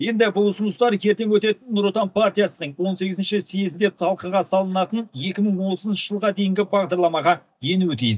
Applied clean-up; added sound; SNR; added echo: neural mask model DeepFilterNet 3.